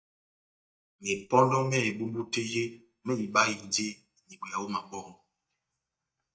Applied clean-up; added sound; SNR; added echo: neural mask model DeepFilterNet 3.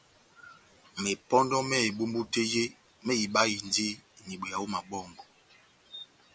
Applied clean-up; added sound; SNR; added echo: none; none; none; none.